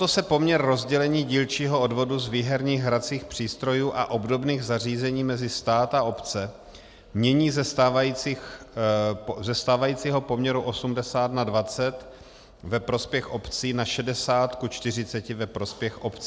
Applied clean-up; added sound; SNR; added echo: none; none; none; none.